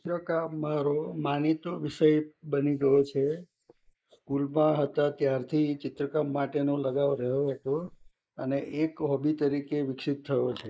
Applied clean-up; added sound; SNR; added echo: neural mask model Resemble Enhance denoiser.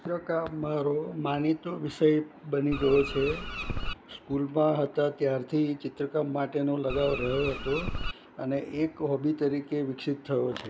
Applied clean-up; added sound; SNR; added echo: none; Bird; 5 dB; none.